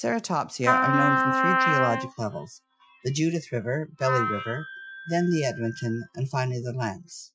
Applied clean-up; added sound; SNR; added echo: classical method Wiener filter.